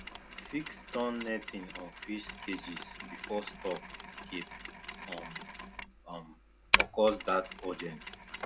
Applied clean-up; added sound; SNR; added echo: none; Mechanisms; 0 dB; none.